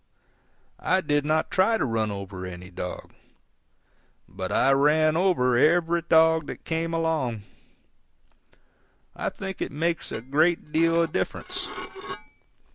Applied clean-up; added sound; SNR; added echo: none; Dishes, pots, and pans / Glass; 14 dB; none.